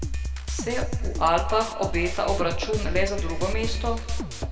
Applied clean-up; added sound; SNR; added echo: none; Drum kit; 4 dB; reverberation time 1.8 s.